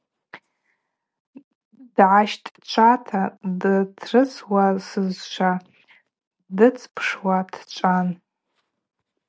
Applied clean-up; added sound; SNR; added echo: none; none; none; none.